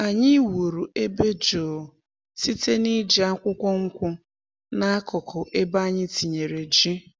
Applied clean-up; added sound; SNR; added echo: none; none; none; none.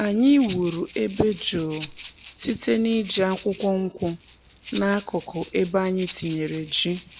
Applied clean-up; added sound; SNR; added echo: none; Rattle (instrument); 16 dB; none.